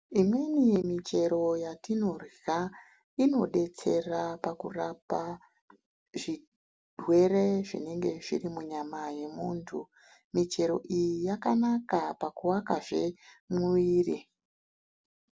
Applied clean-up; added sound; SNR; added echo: none; none; none; none.